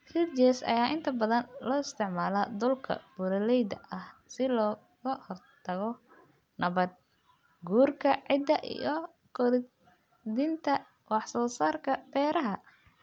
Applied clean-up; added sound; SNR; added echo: none; none; none; none.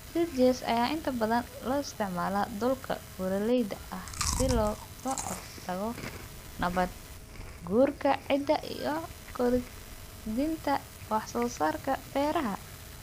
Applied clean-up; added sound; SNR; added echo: none; Chewing, mastication; 10 dB; none.